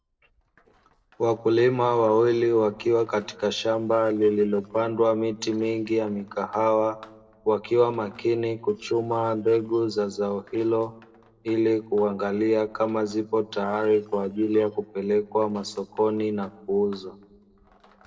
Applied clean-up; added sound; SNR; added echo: neural separator model SepFormer DNS4.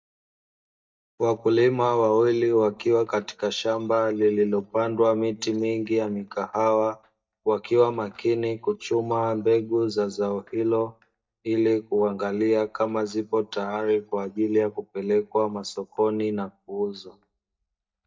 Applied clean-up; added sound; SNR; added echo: neural mask model DeepFilterNet 3.